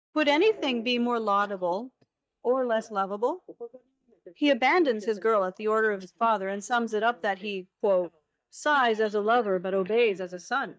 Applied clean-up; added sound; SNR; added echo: neural mask model DeepFilterNet 3.